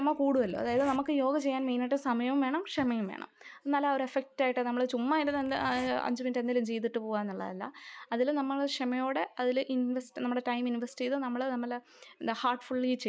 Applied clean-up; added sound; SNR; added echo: none; Zipper (clothing); 19 dB; none.